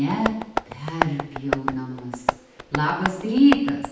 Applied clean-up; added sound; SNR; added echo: none; Tap; 5 dB; reverberation time 0.8 s.